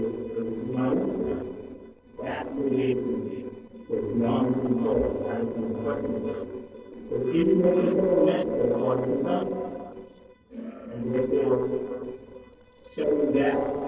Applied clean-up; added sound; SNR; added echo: neural separator model SepFormer DNS4.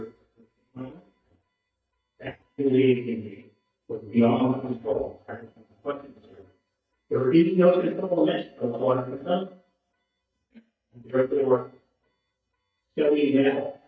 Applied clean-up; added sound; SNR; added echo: neural mask model DeepFilterNet 3.